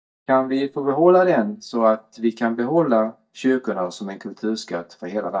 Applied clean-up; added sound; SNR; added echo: neural mask model DeepFilterNet 3.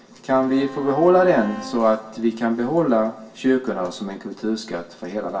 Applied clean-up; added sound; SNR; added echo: none; Bowed string instrument; 15 dB; reverberation time 0.2 s.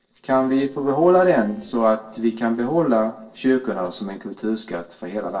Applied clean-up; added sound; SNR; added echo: neural separator model SepFormer DNS4.